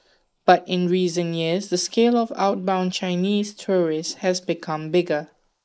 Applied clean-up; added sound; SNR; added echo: neural mask model Resemble Enhance denoiser.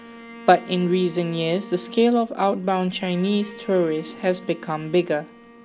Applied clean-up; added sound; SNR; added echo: none; Bowed string instrument; 19 dB; none.